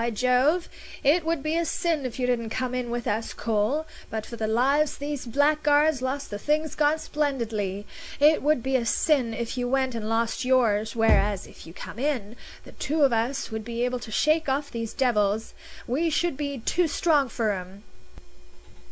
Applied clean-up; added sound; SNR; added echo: none; Bass drum; 0 dB; none.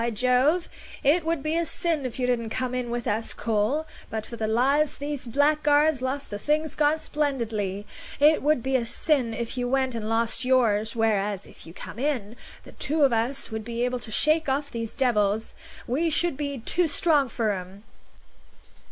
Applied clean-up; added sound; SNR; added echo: neural mask model Resemble Enhance denoiser.